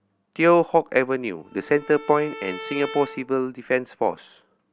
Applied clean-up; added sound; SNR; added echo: none; Bowed string instrument; 16 dB; none.